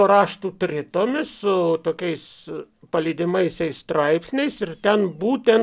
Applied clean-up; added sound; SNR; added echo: none; none; none; none.